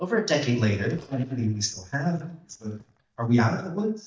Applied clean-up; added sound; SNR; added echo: neural mask model DeepFilterNet 3.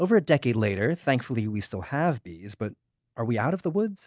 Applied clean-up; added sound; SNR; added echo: none; none; none; none.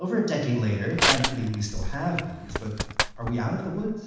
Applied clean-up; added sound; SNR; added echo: none; Crushing; 2 dB; reverberation time 1.1 s.